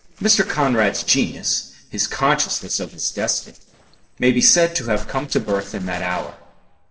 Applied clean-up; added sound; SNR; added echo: neural separator model SepFormer DNS4.